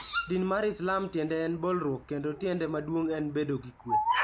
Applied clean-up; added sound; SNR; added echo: none; Bird vocalization, bird call, bird song; 5 dB; none.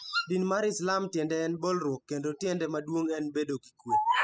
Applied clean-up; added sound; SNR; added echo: classical method spectral subtraction.